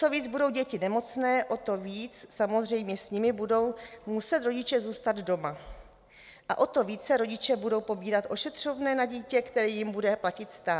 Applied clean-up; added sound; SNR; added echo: none; none; none; none.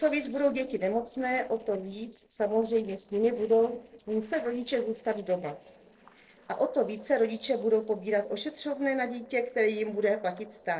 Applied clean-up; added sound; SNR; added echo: neural separator model SepFormer DNS4.